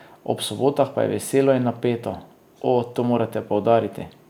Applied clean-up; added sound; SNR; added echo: none; none; none; none.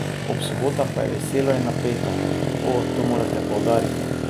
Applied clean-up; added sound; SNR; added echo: none; Motorcycle; -1 dB; none.